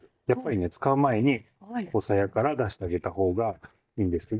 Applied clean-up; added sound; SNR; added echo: neural mask model DeepFilterNet 3.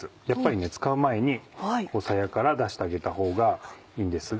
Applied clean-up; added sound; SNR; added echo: none; none; none; none.